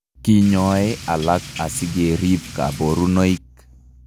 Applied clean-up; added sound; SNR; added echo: none; Drip / Rain; 14 dB; none.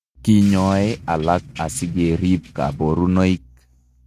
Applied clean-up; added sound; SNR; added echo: neural mask model RNNoise.